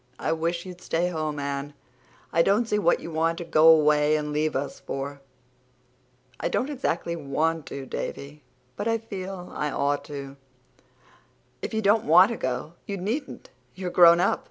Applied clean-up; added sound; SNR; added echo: none; none; none; none.